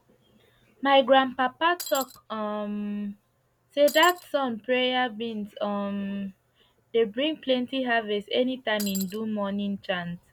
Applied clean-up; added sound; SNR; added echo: none; Shatter; 10 dB; none.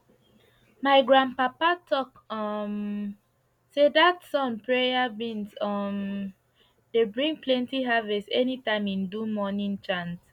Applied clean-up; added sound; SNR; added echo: none; none; none; none.